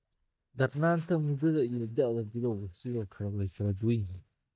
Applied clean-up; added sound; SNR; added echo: neural mask model DeepFilterNet 3.